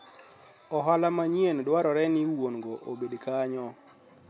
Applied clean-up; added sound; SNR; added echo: none; none; none; none.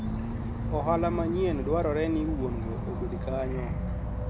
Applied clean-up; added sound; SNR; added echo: none; Insect / Frog; 1 dB; none.